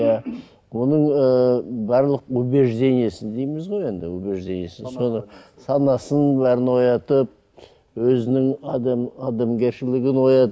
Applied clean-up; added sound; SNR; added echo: none; none; none; none.